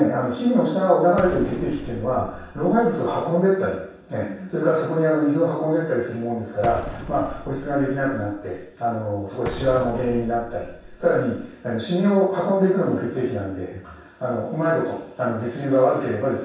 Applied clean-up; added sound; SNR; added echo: none; Explosion; 13 dB; reverberation time 0.7 s.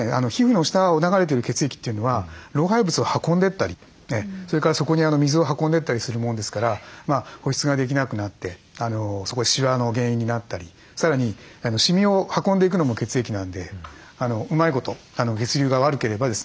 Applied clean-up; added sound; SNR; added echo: none; none; none; none.